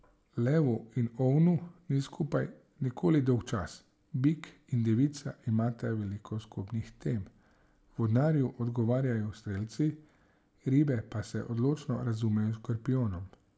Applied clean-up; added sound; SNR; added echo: none; none; none; none.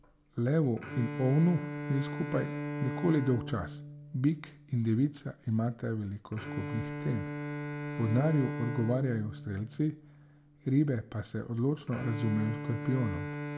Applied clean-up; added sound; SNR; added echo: none; Bowed string instrument; 8 dB; none.